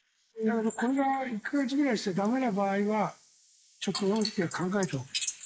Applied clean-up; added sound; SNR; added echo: neural mask model Resemble Enhance denoiser.